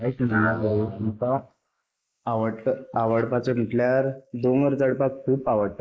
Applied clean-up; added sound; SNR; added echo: neural mask model Resemble Enhance denoiser.